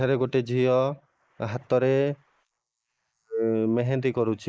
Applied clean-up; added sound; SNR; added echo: neural mask model Resemble Enhance denoiser.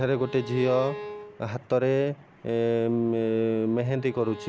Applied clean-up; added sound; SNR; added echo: none; Bowed string instrument; 16 dB; none.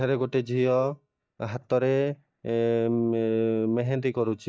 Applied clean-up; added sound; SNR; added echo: neural mask model DeepFilterNet 3.